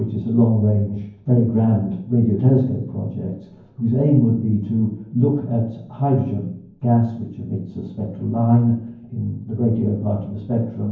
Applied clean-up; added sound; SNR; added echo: none; none; none; reverberation time 0.9 s.